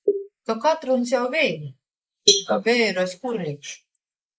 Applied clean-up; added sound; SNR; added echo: neural mask model Resemble Enhance denoiser.